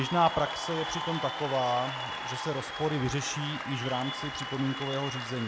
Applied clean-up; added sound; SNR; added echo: none; Applause / Cheering; 5 dB; none.